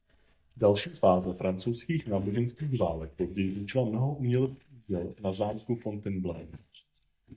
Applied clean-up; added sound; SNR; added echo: neural mask model DeepFilterNet 3.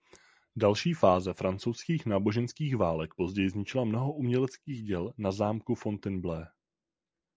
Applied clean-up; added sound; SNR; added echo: none; none; none; none.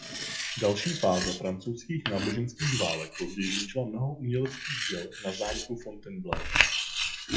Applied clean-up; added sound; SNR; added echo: classical method WPE with log-MMSE.